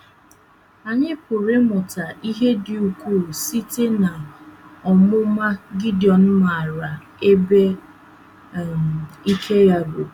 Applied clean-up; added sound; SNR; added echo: none; none; none; none.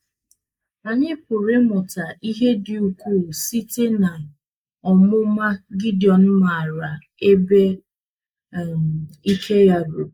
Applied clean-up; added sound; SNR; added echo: neural mask model Resemble Enhance denoiser.